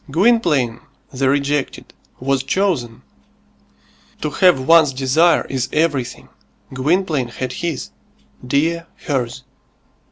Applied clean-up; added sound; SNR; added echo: none; none; none; none.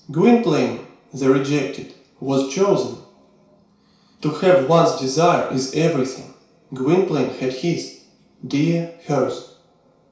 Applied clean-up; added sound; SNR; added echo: none; none; none; reverberation time 0.6 s.